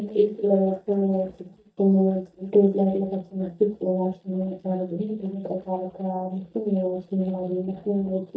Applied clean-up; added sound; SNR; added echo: neural mask model DeepFilterNet 3.